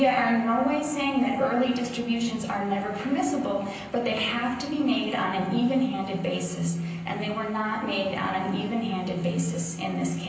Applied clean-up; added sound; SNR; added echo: none; none; none; reverberation time 0.6 s.